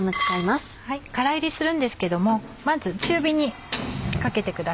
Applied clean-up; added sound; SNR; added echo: none; none; none; none.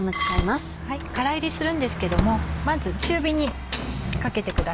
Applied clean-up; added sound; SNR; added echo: none; Bus + Slam; 3 dB; none.